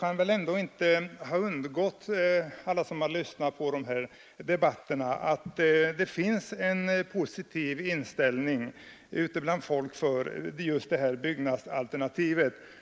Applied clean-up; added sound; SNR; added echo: neural mask model Resemble Enhance denoiser.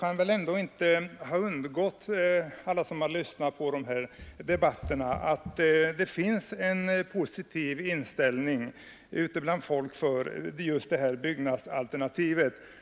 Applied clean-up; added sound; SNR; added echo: none; Run; 15 dB; none.